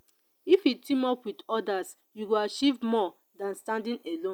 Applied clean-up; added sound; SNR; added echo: none; none; none; none.